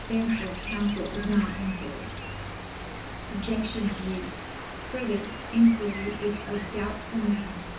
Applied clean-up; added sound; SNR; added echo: none; Cricket; 6 dB; reverberation time 0.8 s.